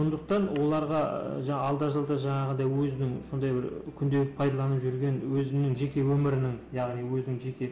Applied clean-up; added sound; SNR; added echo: none; none; none; none.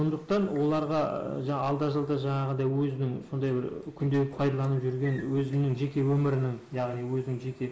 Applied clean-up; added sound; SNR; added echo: neural mask model Resemble Enhance denoiser.